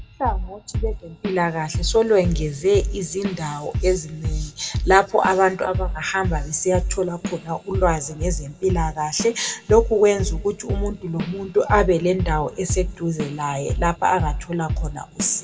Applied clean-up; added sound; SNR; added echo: none; Drum / Drum kit; 5 dB; reverberation time 0.7 s.